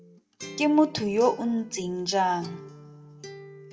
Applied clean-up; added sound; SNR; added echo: none; Acoustic guitar; 18 dB; reverberation time 0.6 s.